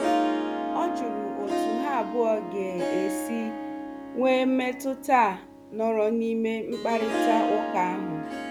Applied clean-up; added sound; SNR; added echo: none; Harp; 2 dB; none.